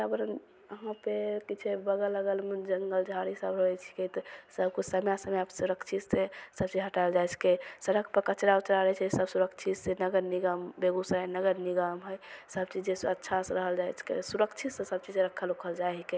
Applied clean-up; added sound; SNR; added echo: none; none; none; none.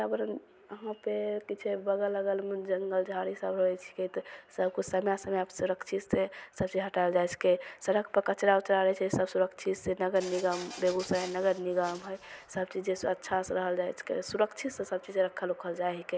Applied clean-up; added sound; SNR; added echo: none; Printer; 15 dB; none.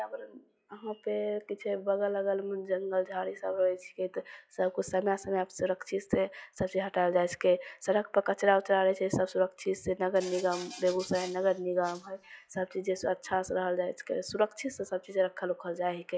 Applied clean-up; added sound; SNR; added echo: classical method log-MMSE.